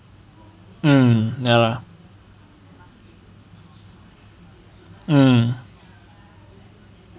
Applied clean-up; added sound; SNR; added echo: none; none; none; none.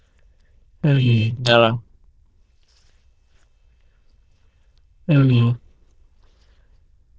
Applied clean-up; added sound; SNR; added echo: neural diffusion model UNIVERSE++.